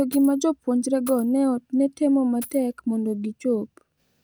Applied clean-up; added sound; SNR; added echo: none; Coin (dropping); 17 dB; none.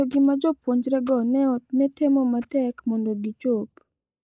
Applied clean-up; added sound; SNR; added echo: neural mask model Resemble Enhance denoiser.